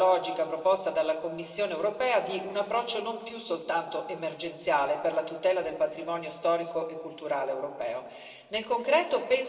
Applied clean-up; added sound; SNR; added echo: none; none; none; reverberation time 2.2 s.